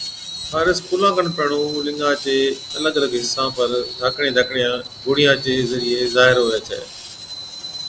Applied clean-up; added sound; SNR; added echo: none; Screech; 12 dB; none.